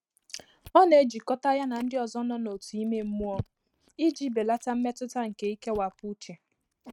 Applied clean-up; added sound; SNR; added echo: neural mask model RNNoise.